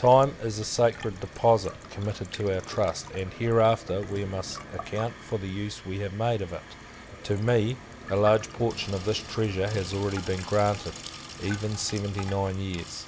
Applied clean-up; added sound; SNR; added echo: none; Sink (filling or washing) / Water tap, faucet; 15 dB; none.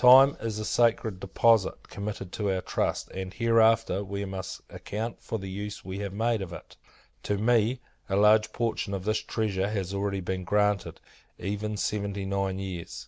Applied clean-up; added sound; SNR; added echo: none; none; none; none.